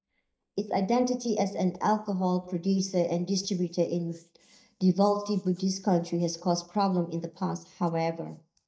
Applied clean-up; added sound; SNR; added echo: neural mask model DeepFilterNet 3.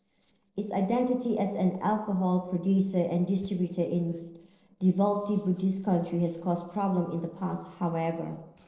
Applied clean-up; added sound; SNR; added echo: neural separator model SepFormer DNS4.